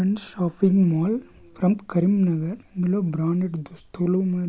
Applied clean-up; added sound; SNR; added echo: none; none; none; none.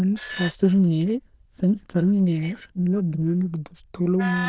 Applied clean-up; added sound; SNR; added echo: neural diffusion model UNIVERSE++.